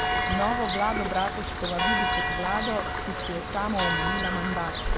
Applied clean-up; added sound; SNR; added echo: none; Rain + Church bell; -3 dB; none.